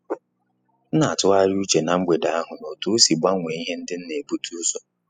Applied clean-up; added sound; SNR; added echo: classical method spectral subtraction.